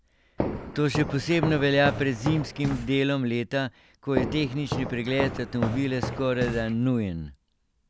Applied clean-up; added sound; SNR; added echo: none; Walk, footsteps; 7 dB; none.